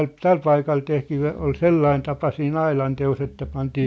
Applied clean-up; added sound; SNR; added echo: none; none; none; none.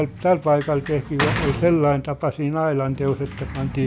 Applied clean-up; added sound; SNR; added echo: none; Sliding door / Slam; 9 dB; none.